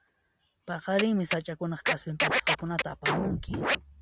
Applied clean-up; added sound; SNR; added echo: none; Scratching (performance technique); -1 dB; none.